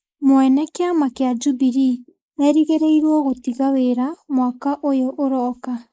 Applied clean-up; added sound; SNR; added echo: neural mask model Resemble Enhance denoiser.